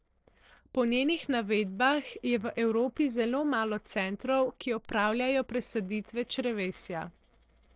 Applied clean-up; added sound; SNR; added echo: neural separator model SepFormer DNS4.